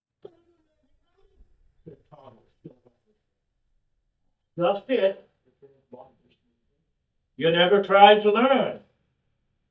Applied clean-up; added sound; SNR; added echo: neural mask model DeepFilterNet 3.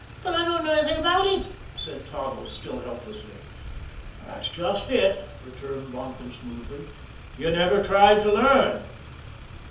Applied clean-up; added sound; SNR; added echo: none; Motor vehicle (road); 15 dB; reverberation time 0.5 s.